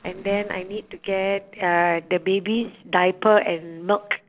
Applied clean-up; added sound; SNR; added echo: neural separator model SepFormer DNS4.